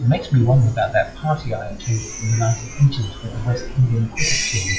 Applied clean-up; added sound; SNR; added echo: classical method WPE with log-MMSE.